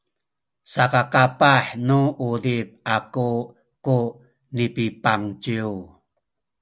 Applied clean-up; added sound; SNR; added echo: none; none; none; none.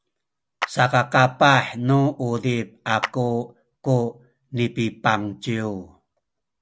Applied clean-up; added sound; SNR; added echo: none; Clapping; 13 dB; none.